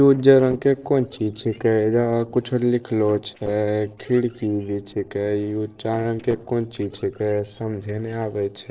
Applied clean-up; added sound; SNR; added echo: neural separator model SepFormer DNS4.